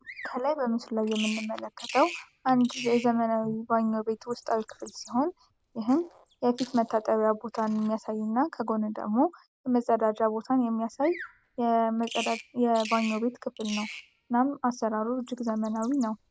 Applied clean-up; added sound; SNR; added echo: none; Bird vocalization, bird call, bird song; 16 dB; none.